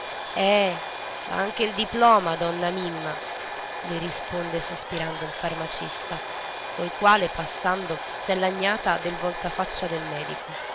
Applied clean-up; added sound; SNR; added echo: none; Domestic sounds, home sounds; 7 dB; none.